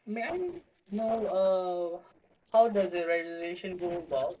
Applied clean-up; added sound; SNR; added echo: neural separator model SepFormer DNS4.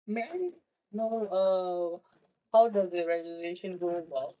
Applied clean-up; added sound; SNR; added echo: neural mask model DeepFilterNet 3.